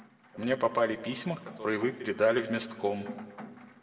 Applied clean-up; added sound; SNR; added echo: none; Rain; 18 dB; reverberation time 1.5 s.